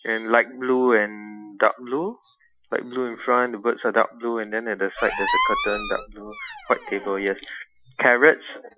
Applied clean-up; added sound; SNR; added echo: classical method Wiener filter.